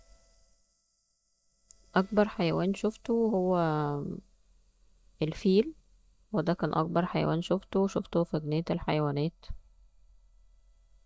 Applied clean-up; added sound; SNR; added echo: neural mask model DeepFilterNet 3.